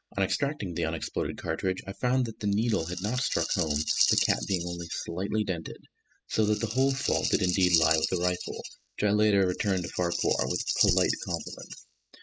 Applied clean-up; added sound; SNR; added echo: classical method spectral subtraction.